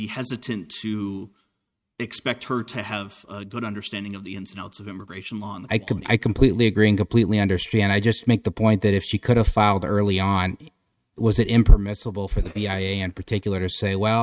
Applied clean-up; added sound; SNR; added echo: neural mask model RNNoise.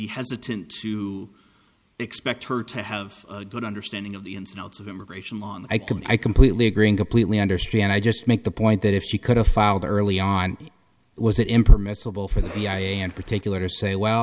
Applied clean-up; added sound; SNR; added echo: none; Cough; 18 dB; none.